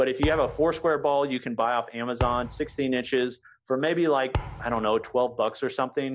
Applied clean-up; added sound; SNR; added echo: none; Thump, thud; 11 dB; none.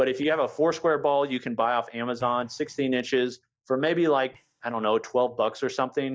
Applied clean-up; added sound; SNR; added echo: neural mask model DeepFilterNet 3.